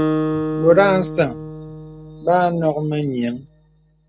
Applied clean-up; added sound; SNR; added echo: none; Acoustic guitar; 6 dB; none.